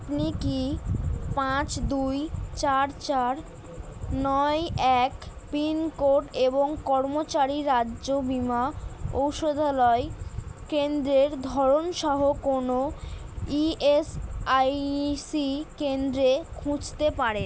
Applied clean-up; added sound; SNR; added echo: none; none; none; none.